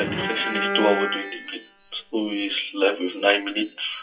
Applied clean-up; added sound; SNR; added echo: classical method WPE with log-MMSE.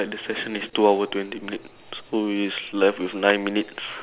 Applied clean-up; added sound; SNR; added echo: none; none; none; none.